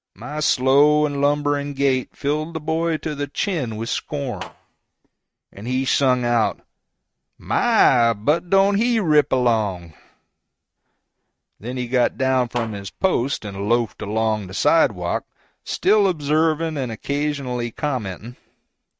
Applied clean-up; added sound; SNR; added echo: neural mask model RNNoise.